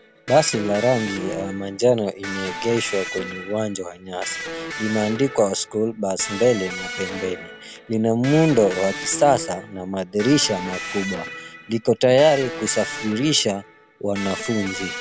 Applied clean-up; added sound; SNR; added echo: none; Electric guitar; 11 dB; none.